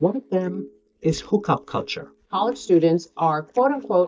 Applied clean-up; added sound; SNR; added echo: neural mask model DeepFilterNet 3.